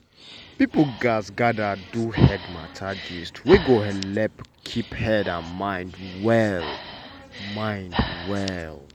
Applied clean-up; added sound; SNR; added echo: none; Breathing; 11 dB; none.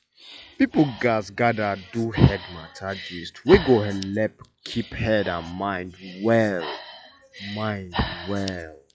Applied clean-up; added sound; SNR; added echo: classical method log-MMSE.